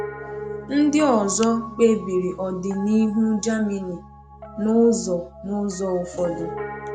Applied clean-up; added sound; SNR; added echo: none; Piano; 13 dB; none.